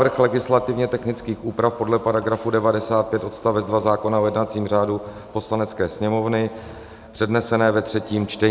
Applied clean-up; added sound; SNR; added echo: none; none; none; none.